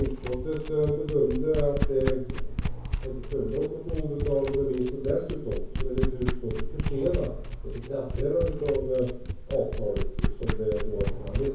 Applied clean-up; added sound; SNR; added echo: none; Domestic sounds, home sounds; 1 dB; reverberation time 0.6 s.